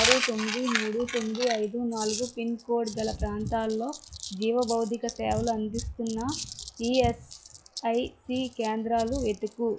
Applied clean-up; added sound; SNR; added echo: classical method log-MMSE.